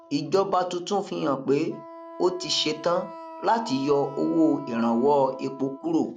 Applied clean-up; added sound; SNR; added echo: none; Wind instrument, woodwind instrument; 17 dB; none.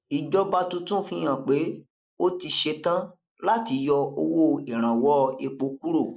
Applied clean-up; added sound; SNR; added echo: neural mask model Resemble Enhance denoiser.